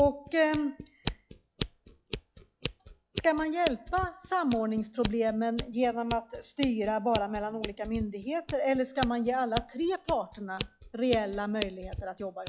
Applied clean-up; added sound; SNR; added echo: classical method log-MMSE.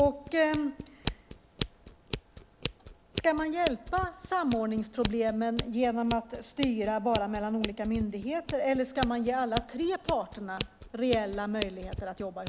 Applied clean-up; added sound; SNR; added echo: none; Scissors; 9 dB; none.